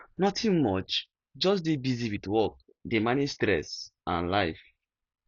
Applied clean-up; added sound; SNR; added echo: none; none; none; none.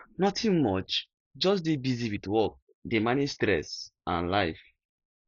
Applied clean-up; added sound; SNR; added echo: neural mask model Resemble Enhance denoiser.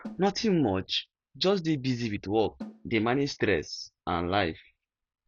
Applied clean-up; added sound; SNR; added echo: none; Snare drum; 15 dB; none.